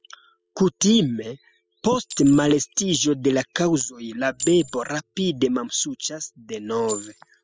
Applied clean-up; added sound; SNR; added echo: classical method spectral subtraction.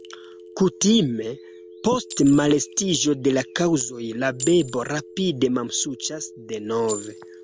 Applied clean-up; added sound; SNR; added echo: none; Telephone + Chink, clink; 16 dB; none.